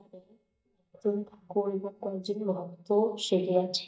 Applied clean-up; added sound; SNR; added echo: neural mask model DeepFilterNet 3.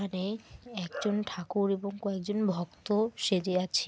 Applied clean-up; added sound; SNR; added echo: none; none; none; none.